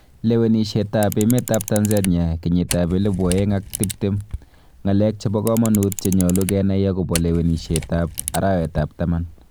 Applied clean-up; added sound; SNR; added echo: none; Camera; 13 dB; none.